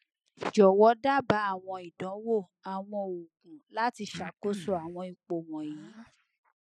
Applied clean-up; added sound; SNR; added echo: classical method spectral subtraction.